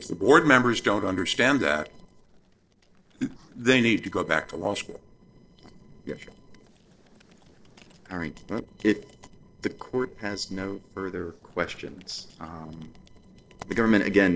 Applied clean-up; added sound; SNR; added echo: neural separator model SepFormer DNS4.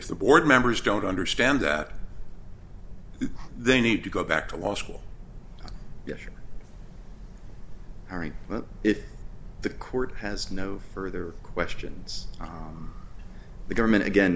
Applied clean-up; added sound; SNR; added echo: none; none; none; none.